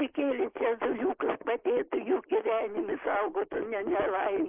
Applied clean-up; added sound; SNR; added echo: neural mask model Resemble Enhance denoiser.